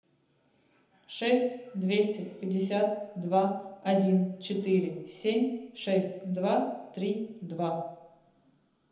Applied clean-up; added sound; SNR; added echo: none; none; none; reverberation time 0.8 s.